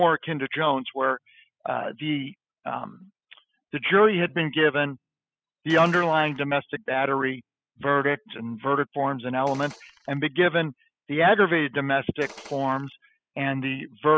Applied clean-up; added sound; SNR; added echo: classical method spectral subtraction.